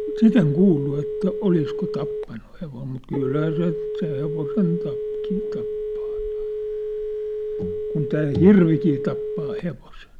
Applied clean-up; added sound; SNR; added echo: none; Telephone; 5 dB; none.